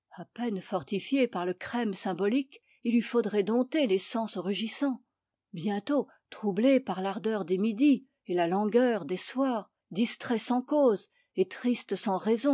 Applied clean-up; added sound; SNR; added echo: none; none; none; none.